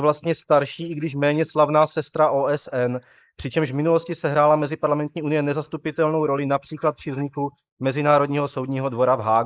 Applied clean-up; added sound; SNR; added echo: neural mask model Resemble Enhance denoiser.